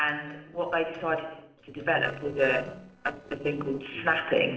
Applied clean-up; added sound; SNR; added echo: neural separator model SepFormer DNS4.